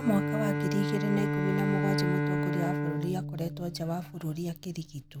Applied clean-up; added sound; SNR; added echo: none; Bowed string instrument; -1 dB; none.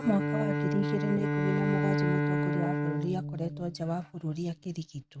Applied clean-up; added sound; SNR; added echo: neural mask model RNNoise.